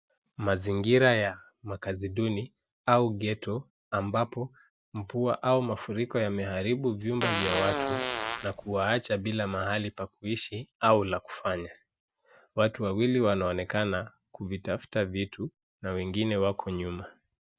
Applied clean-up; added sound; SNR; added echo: none; Fart; 2 dB; none.